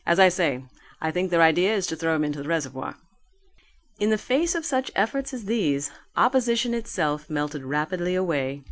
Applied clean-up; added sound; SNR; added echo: none; none; none; none.